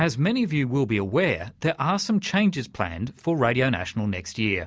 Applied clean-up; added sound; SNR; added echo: none; none; none; none.